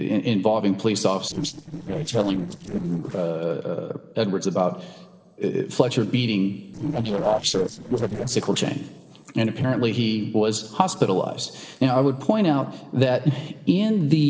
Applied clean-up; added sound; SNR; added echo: neural separator model SepFormer DNS4.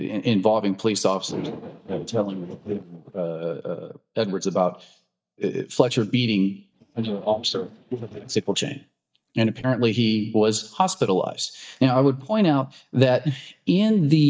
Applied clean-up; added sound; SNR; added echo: neural mask model DeepFilterNet 3.